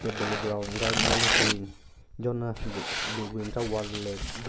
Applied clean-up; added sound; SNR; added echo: none; Tearing; -2 dB; none.